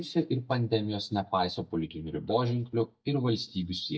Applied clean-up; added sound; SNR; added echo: neural mask model DeepFilterNet 3.